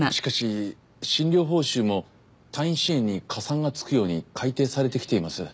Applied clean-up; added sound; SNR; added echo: none; none; none; none.